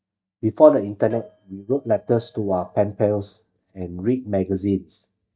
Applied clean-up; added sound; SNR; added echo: neural mask model DeepFilterNet 3.